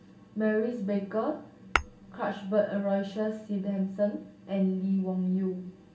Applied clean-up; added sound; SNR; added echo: none; Tap / Glass; 6 dB; reverberation time 0.2 s.